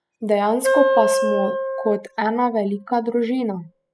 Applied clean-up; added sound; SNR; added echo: classical method spectral subtraction.